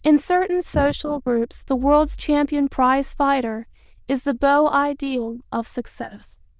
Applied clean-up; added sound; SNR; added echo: neural diffusion model UNIVERSE++.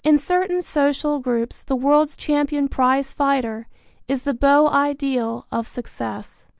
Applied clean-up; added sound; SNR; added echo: none; none; none; none.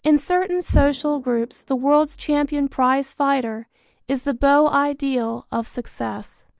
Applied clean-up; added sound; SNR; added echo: neural mask model DeepFilterNet 3.